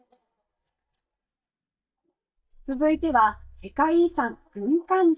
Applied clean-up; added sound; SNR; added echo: neural mask model DeepFilterNet 3.